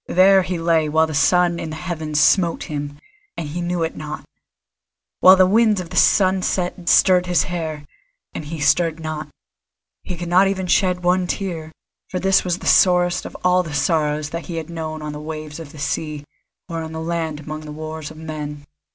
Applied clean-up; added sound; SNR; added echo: none; none; none; none.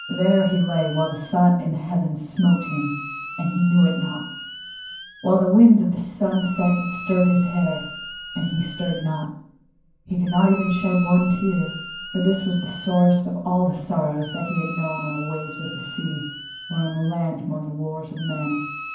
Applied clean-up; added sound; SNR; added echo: none; Squeak; 14 dB; reverberation time 0.9 s.